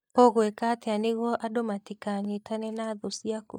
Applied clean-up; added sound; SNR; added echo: neural mask model DeepFilterNet 3.